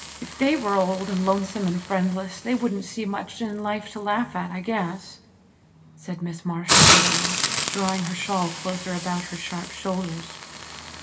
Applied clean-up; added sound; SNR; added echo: none; Hiss; 0 dB; reverberation time 0.8 s.